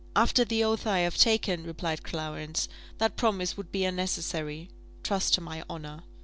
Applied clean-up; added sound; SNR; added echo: none; none; none; none.